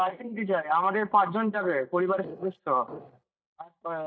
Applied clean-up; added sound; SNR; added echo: neural mask model DeepFilterNet 3.